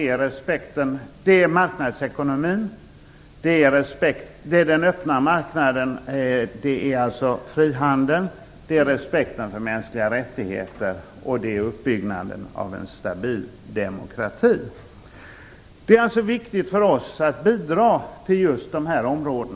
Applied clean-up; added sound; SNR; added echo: none; none; none; none.